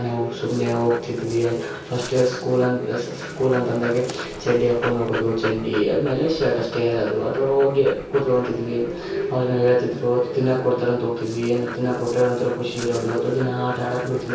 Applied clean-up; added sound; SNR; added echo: none; Dog; 16 dB; reverberation time 0.6 s.